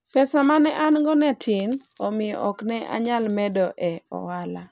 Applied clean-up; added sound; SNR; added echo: none; Coin (dropping); 16 dB; none.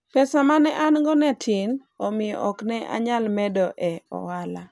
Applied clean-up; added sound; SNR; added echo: none; none; none; none.